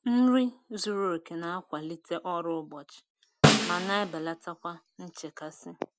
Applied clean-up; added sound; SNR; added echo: none; Snare drum; -3 dB; none.